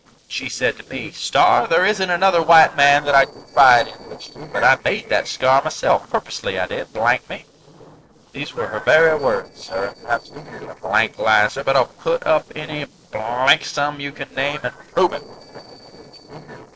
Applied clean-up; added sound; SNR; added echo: neural separator model SepFormer DNS4.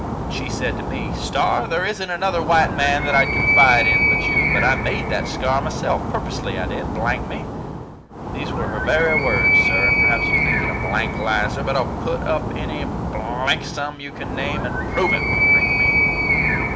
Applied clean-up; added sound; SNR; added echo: none; Animal; -3 dB; reverberation time 0.4 s.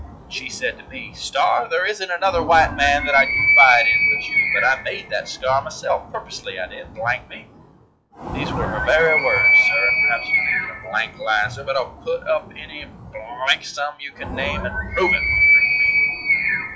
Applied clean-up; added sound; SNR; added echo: classical method WPE with log-MMSE.